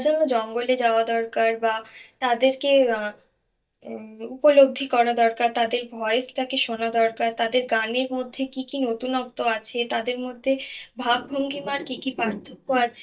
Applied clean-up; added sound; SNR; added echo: neural mask model DeepFilterNet 3.